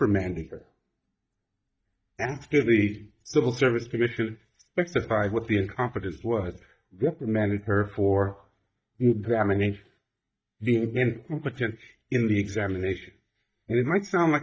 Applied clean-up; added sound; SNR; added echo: neural mask model DeepFilterNet 3.